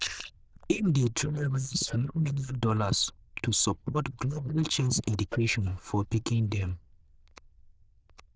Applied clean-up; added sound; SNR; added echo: neural diffusion model UNIVERSE++.